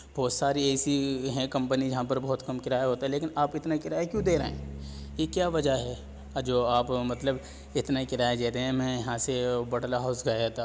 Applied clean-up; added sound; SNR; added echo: none; Bass guitar; 16 dB; none.